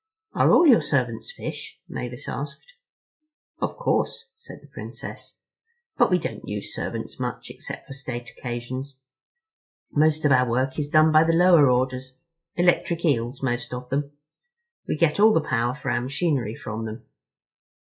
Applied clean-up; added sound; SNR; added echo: classical method log-MMSE.